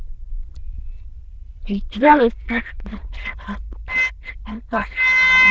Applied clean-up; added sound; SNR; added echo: neural diffusion model UNIVERSE++.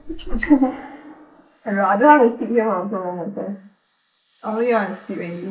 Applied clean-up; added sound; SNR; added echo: neural mask model Resemble Enhance denoiser.